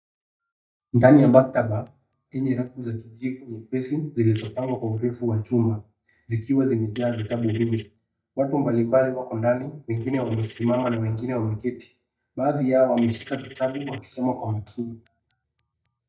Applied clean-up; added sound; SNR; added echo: neural mask model DeepFilterNet 3.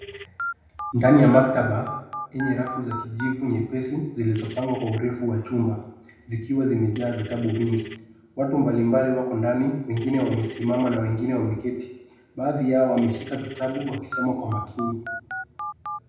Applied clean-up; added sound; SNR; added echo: none; Telephone; 14 dB; reverberation time 0.8 s.